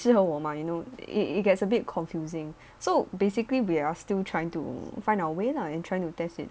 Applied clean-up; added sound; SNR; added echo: none; none; none; none.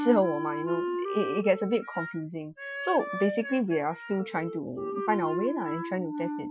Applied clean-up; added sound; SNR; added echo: classical method Wiener filter.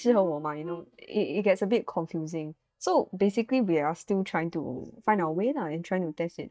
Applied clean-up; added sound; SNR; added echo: neural mask model DeepFilterNet 3.